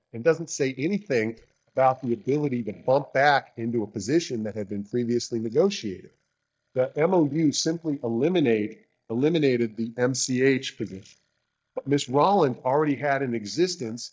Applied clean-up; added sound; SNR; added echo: neural mask model DeepFilterNet 3.